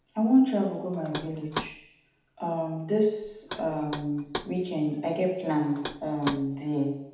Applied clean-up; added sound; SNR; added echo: none; Knock; 13 dB; reverberation time 0.8 s.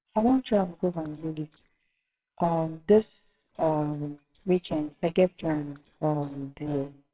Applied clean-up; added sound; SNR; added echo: neural separator model SepFormer WHAMR!.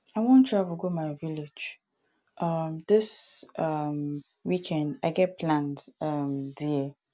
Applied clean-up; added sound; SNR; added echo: none; none; none; none.